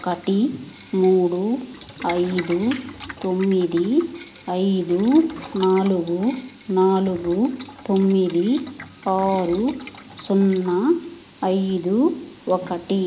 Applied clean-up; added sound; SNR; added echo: none; Boiling; 19 dB; none.